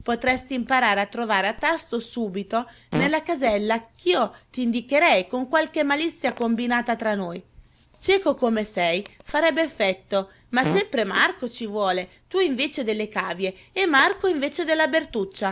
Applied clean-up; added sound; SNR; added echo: none; Fart; 16 dB; none.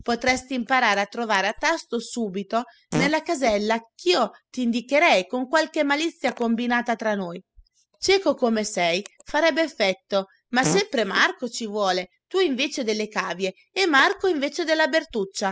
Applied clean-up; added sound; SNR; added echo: classical method spectral subtraction.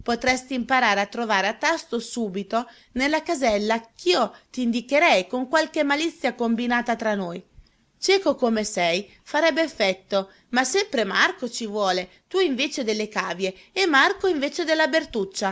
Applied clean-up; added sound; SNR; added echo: none; none; none; none.